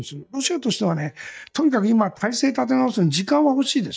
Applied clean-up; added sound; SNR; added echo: neural mask model DeepFilterNet 3.